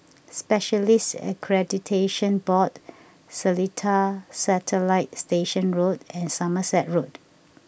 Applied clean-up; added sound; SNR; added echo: none; none; none; none.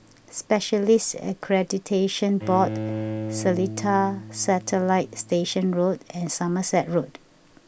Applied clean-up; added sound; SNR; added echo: none; Bowed string instrument; 12 dB; none.